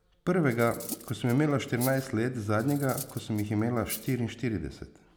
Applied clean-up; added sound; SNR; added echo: none; Cutlery, silverware; 15 dB; none.